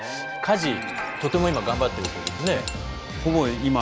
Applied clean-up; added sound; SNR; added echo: none; Cutlery, silverware / Dishes, pots, and pans; 15 dB; none.